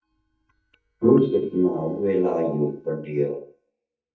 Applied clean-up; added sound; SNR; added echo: neural mask model DeepFilterNet 3.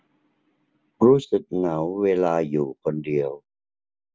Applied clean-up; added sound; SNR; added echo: none; none; none; none.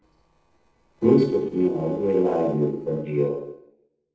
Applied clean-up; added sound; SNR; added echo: neural separator model SepFormer DNS4.